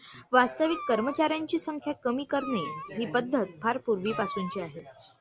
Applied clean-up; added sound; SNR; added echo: none; Meow; 13 dB; none.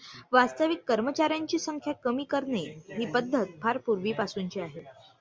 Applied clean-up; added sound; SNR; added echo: none; none; none; none.